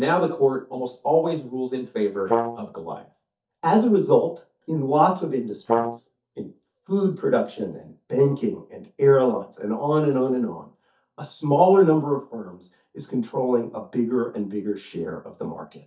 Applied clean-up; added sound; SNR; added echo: neural mask model DeepFilterNet 3.